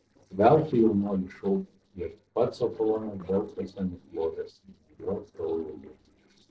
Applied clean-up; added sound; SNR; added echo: neural separator model SepFormer DNS4.